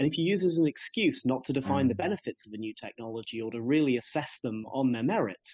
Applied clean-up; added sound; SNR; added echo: classical method spectral subtraction.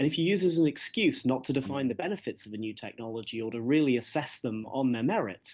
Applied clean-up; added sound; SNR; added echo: neural mask model DeepFilterNet 3.